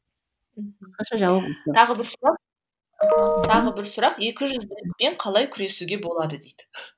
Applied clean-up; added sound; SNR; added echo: none; Car; 8 dB; none.